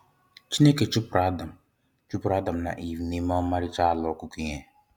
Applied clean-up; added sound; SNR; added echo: none; none; none; none.